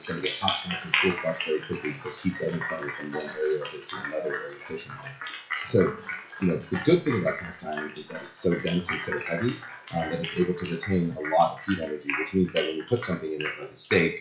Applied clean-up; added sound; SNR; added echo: classical method WPE with log-MMSE.